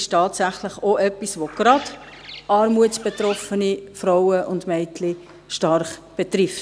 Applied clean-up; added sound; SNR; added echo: none; Bird; 18 dB; none.